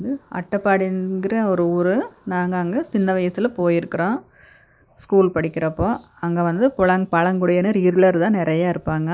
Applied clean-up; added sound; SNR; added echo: neural mask model Resemble Enhance denoiser.